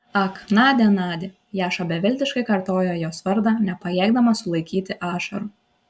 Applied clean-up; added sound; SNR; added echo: none; none; none; none.